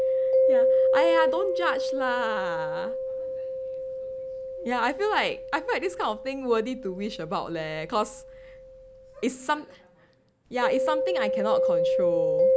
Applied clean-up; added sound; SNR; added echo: none; Mallet percussion; -4 dB; none.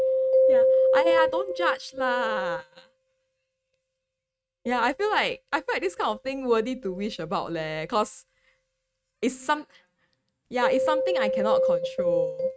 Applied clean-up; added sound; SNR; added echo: neural mask model RNNoise.